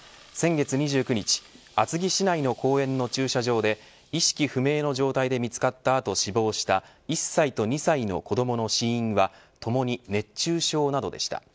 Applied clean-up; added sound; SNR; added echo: none; none; none; none.